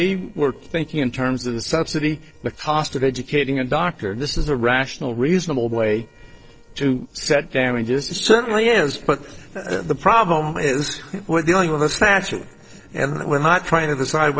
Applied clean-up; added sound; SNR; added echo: neural separator model SepFormer DNS4.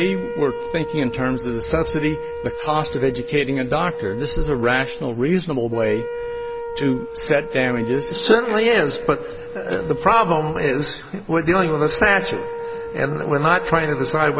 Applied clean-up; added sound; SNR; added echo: none; Wind instrument, woodwind instrument; 9 dB; none.